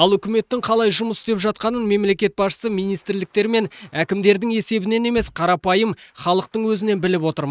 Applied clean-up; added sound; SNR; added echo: neural mask model RNNoise.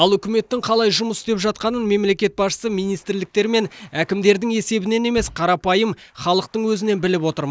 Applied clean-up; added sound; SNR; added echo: neural mask model DeepFilterNet 3.